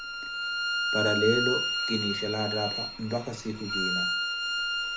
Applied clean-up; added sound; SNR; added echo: none; Bowed string instrument; -2 dB; reverberation time 0.3 s.